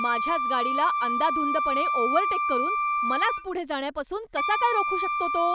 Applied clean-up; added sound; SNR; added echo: none; Wind instrument, woodwind instrument; -2 dB; none.